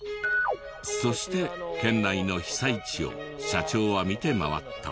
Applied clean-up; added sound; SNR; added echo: none; none; none; none.